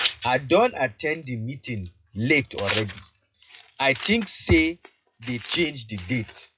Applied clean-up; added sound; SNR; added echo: classical method WPE with log-MMSE.